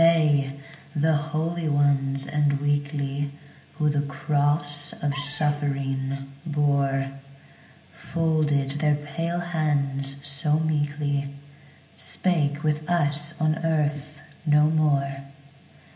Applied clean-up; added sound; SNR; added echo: none; Cupboard open or close; 16 dB; reverberation time 0.8 s.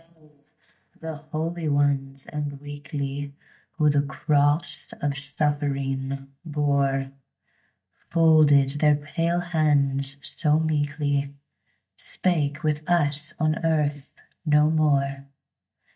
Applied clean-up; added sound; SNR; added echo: neural mask model DeepFilterNet 3.